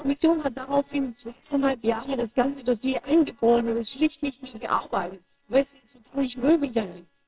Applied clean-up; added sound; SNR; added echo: neural separator model SepFormer WHAMR!.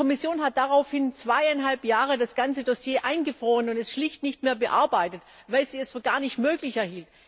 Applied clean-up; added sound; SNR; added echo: none; none; none; none.